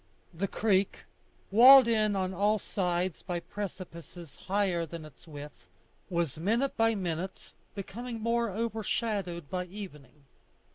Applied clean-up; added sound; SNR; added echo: none; none; none; none.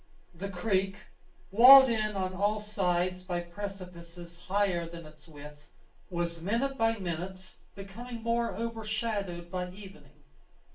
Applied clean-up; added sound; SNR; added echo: none; none; none; reverberation time 0.3 s.